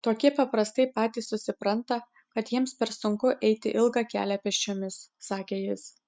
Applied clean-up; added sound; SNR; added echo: none; none; none; none.